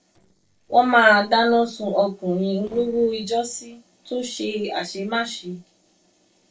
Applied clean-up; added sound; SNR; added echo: neural separator model SepFormer DNS4.